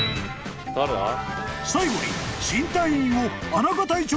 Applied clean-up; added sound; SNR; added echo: none; Piano; 14 dB; none.